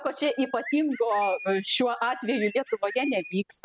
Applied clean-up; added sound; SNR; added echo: none; Bird; 13 dB; none.